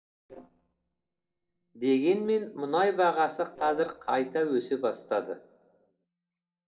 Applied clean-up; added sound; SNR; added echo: neural separator model SepFormer DNS4.